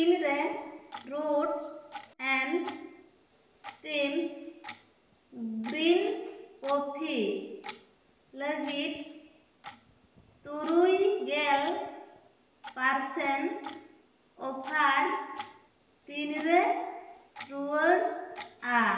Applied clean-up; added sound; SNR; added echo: none; Clock; 19 dB; reverberation time 1.1 s.